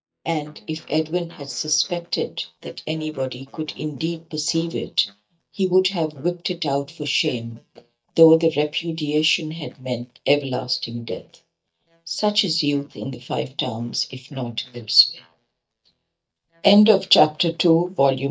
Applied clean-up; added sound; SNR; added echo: neural mask model DeepFilterNet 3.